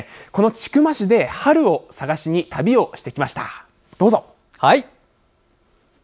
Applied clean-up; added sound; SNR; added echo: none; none; none; none.